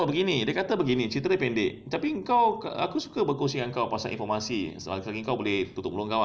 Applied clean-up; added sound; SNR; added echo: none; none; none; none.